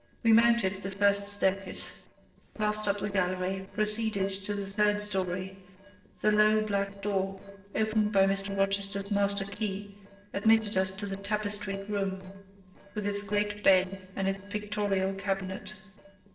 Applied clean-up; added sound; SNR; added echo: neural separator model SepFormer DNS4.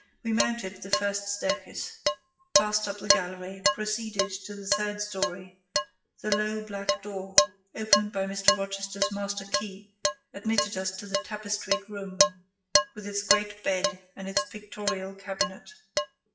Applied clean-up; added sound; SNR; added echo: classical method WPE with log-MMSE.